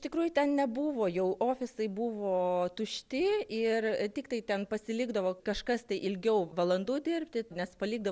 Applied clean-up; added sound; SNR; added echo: none; none; none; none.